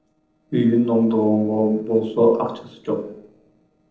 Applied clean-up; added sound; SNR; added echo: neural separator model SepFormer DNS4.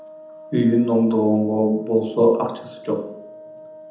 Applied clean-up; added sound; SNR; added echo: none; Wind instrument, woodwind instrument; 19 dB; reverberation time 0.8 s.